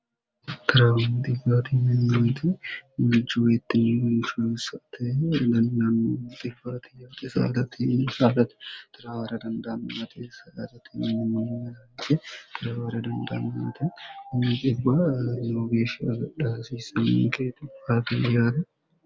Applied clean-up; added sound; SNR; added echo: none; none; none; none.